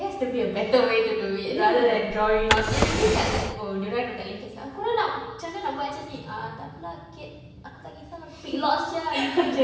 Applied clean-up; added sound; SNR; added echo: none; Drawer open or close; 0 dB; reverberation time 1.1 s.